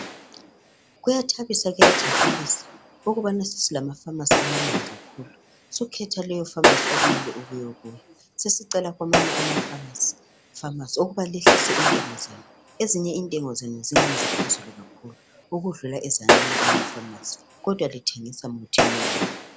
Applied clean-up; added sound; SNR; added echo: none; Gunshot, gunfire; -4 dB; none.